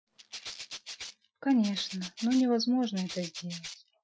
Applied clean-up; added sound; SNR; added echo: classical method Wiener filter.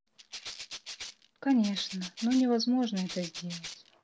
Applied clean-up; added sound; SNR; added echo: none; Rattle (instrument); 13 dB; none.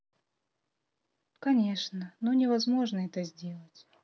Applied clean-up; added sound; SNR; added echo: none; none; none; none.